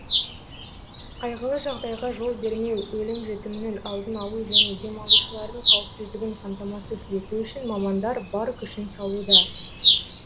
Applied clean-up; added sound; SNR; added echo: none; Bird vocalization, bird call, bird song; -4 dB; none.